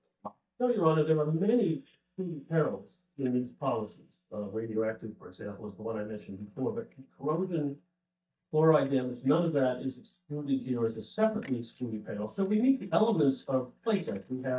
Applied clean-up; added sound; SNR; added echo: neural mask model DeepFilterNet 3.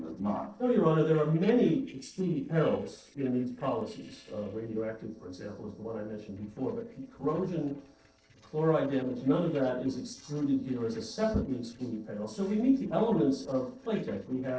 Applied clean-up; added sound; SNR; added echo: neural separator model SepFormer DNS4.